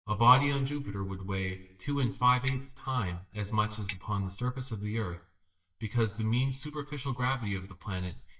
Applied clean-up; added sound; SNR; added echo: neural mask model DeepFilterNet 3.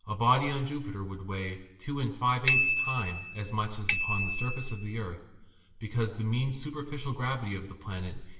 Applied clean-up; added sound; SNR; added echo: none; Bicycle bell; 0 dB; reverberation time 1.1 s.